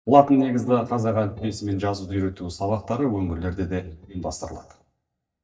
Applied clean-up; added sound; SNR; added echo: neural mask model DeepFilterNet 3.